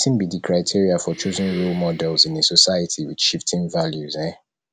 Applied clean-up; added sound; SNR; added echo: none; Breathing; 19 dB; none.